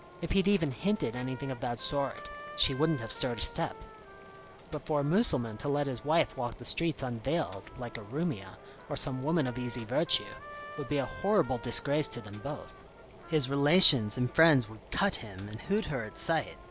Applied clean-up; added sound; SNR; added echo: none; Boiling + Trumpet; 16 dB; none.